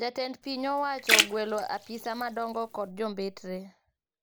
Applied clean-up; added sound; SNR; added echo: none; Splash, splatter; -1 dB; none.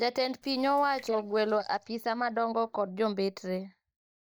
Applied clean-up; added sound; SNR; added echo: neural mask model DeepFilterNet 3.